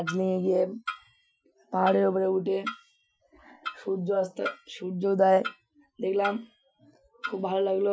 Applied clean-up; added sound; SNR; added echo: classical method Wiener filter.